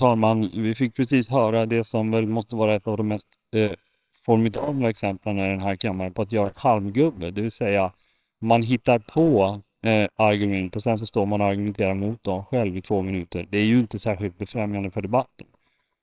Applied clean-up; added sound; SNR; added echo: neural separator model SepFormer WHAMR!.